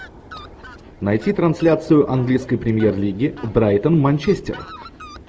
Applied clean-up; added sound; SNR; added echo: none; Fowl; 20 dB; none.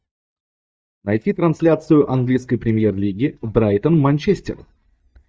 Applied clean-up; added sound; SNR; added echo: neural mask model DeepFilterNet 3.